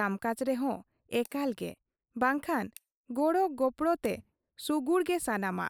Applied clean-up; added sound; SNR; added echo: neural mask model Resemble Enhance denoiser.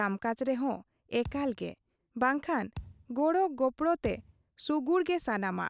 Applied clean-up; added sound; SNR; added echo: none; Thump, thud; 16 dB; none.